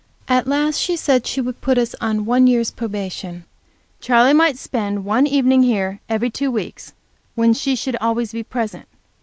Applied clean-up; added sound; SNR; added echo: none; none; none; none.